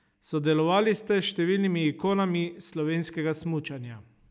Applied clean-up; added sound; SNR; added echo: none; none; none; none.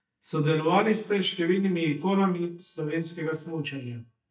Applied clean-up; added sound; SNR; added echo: neural mask model DeepFilterNet 3.